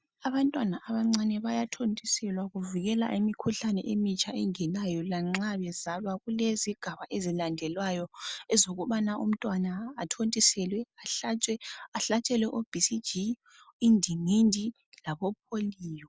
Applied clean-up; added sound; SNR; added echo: none; none; none; none.